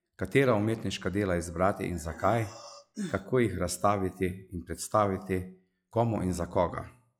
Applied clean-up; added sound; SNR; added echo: classical method log-MMSE.